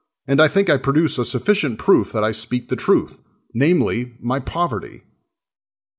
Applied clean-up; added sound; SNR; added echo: none; none; none; none.